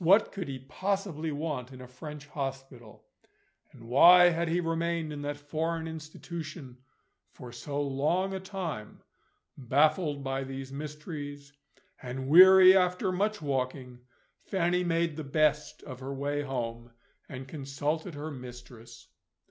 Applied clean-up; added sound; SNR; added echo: none; none; none; none.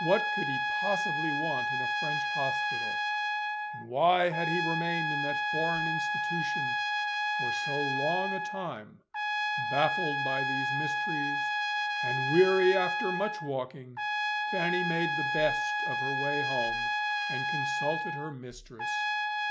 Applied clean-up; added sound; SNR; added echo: none; Trumpet; -2 dB; none.